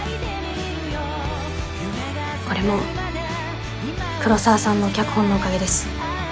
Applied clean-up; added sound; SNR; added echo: none; none; none; none.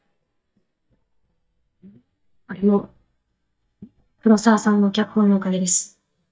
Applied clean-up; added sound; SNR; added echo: neural mask model DeepFilterNet 3.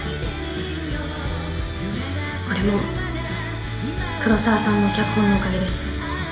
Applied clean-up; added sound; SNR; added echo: none; Bowed string instrument; 10 dB; reverberation time 1.0 s.